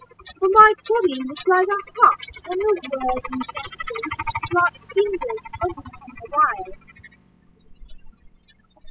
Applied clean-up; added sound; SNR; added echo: classical method spectral subtraction.